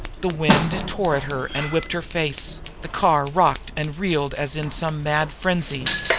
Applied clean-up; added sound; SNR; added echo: none; Scissors; 3 dB; none.